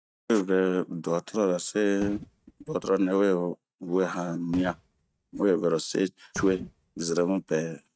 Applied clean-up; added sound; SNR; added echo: neural mask model RNNoise.